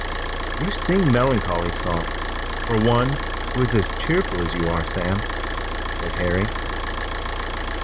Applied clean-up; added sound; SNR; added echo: none; Idling / Car; 1 dB; none.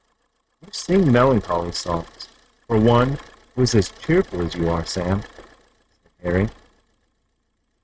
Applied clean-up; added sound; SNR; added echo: neural mask model RNNoise.